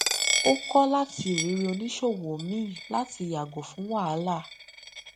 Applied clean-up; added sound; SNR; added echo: none; Coin (dropping); 5 dB; none.